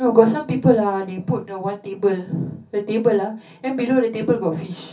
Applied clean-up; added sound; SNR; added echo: none; none; none; reverberation time 0.3 s.